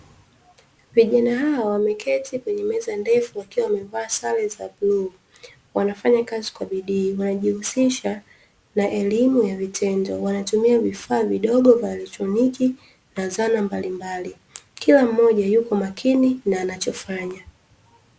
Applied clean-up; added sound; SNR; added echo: none; none; none; none.